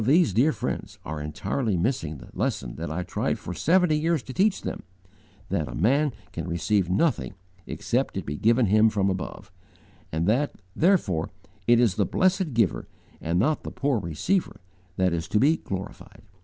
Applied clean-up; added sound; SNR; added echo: none; none; none; none.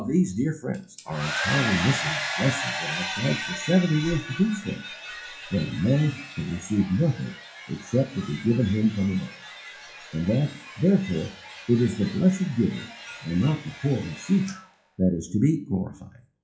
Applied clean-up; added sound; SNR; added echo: classical method WPE with log-MMSE.